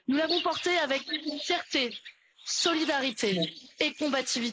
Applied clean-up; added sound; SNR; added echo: neural mask model Resemble Enhance denoiser.